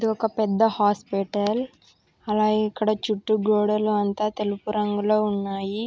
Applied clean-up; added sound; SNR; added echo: none; none; none; none.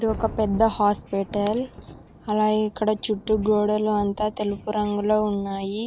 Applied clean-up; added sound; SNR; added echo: none; Thunder; 16 dB; none.